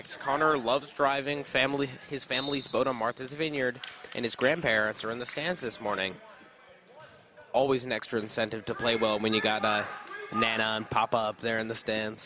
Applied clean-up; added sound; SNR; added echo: none; none; none; none.